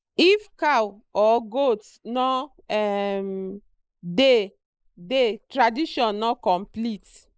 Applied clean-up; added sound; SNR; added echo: neural mask model Resemble Enhance denoiser.